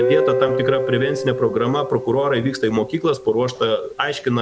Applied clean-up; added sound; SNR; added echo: none; Guitar; 4 dB; none.